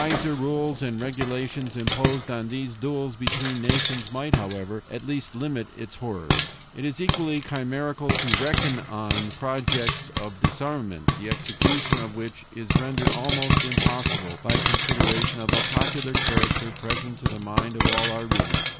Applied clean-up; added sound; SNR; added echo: none; Frying (food); -5 dB; none.